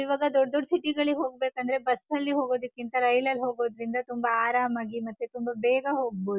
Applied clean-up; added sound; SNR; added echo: none; none; none; none.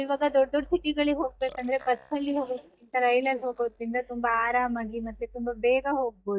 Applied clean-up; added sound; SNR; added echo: neural mask model DeepFilterNet 3.